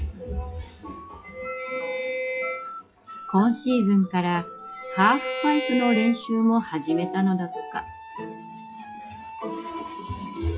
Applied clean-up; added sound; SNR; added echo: classical method WPE with log-MMSE.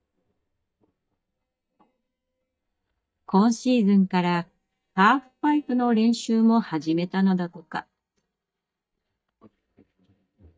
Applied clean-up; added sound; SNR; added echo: neural mask model DeepFilterNet 3.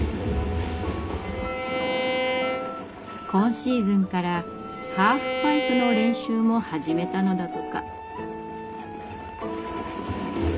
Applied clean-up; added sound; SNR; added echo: none; Bowed string instrument; 3 dB; reverberation time 0.3 s.